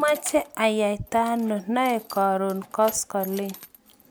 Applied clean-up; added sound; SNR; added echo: none; Keys jangling; 19 dB; none.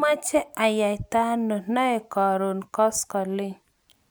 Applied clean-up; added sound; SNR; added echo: none; none; none; none.